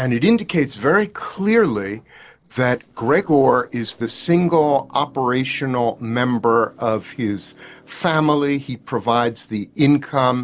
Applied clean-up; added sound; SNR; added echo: neural separator model SepFormer DNS4.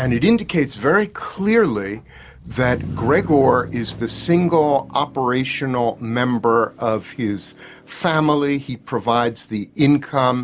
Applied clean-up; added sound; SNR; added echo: none; Motor vehicle (road); 17 dB; none.